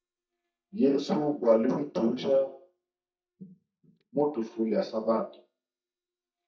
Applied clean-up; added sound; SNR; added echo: neural mask model DeepFilterNet 3.